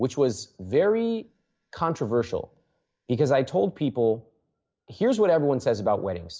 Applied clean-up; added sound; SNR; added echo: neural mask model Resemble Enhance denoiser.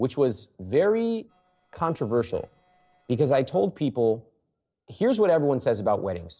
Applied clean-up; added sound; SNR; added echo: neural separator model SepFormer DNS4.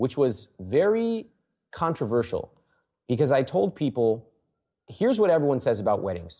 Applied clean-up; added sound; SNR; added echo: none; none; none; none.